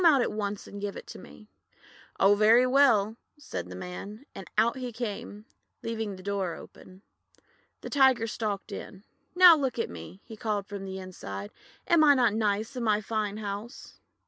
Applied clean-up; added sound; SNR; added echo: none; none; none; none.